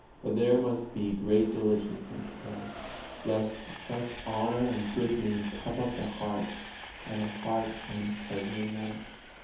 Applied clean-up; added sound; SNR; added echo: none; Train; 13 dB; reverberation time 0.7 s.